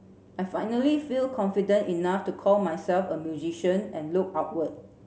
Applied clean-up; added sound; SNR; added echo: none; none; none; none.